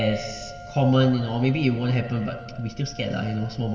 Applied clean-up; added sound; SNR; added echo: none; Wind instrument, woodwind instrument; 19 dB; reverberation time 2.3 s.